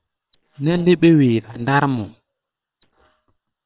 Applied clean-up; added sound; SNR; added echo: neural separator model SepFormer WHAM!.